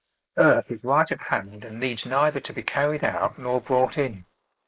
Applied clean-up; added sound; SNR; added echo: neural mask model Resemble Enhance denoiser.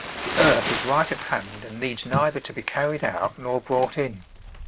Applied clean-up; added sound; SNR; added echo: none; Crumpling, crinkling; 7 dB; none.